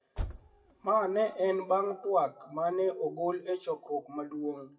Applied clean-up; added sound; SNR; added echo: classical method WPE with log-MMSE.